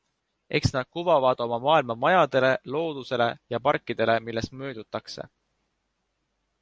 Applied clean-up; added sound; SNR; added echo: none; none; none; none.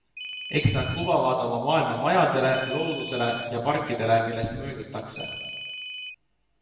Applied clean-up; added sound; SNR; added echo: none; Ringtone; 10 dB; reverberation time 1.2 s.